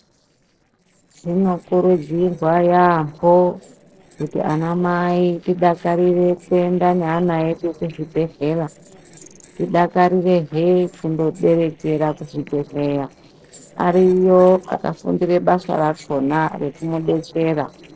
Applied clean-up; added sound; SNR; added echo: neural separator model SepFormer DNS4.